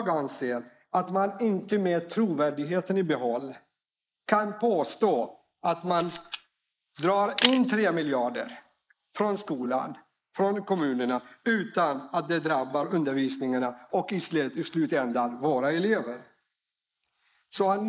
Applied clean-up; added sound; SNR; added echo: neural mask model Resemble Enhance denoiser.